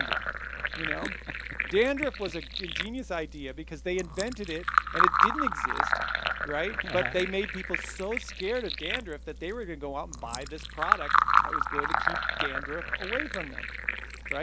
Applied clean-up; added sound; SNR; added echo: none; Fill (with liquid); -4 dB; none.